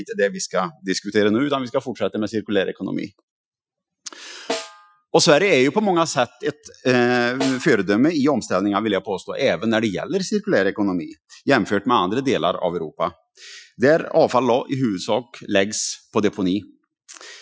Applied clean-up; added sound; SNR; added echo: classical method Wiener filter.